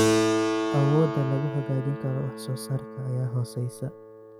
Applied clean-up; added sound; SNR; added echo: none; Keyboard (musical); 1 dB; none.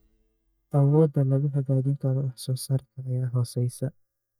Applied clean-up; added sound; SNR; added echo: neural mask model DeepFilterNet 3.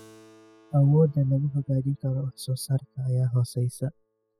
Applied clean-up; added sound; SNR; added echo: classical method spectral subtraction.